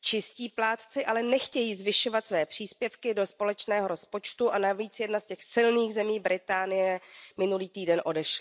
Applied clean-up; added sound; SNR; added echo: none; none; none; none.